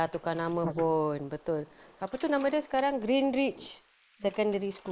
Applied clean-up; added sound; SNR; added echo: neural mask model Resemble Enhance denoiser.